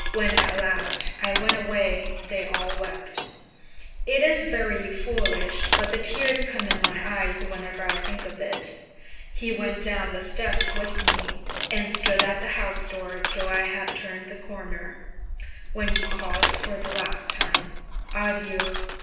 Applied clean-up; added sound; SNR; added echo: none; Crushing; -1 dB; reverberation time 0.9 s.